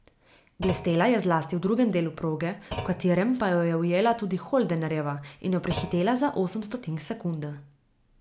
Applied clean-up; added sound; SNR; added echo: none; Thump, thud; 14 dB; none.